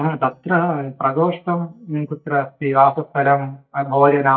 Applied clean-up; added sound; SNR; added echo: neural mask model DeepFilterNet 3.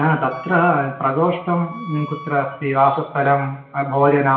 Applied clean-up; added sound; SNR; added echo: none; Wind instrument, woodwind instrument; 18 dB; reverberation time 0.8 s.